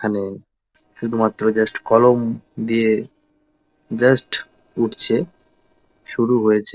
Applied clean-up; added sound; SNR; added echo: neural separator model SepFormer DNS4.